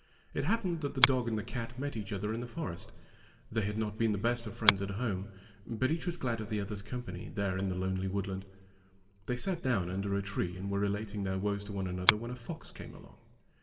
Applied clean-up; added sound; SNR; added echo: none; Finger snapping; 2 dB; reverberation time 1.4 s.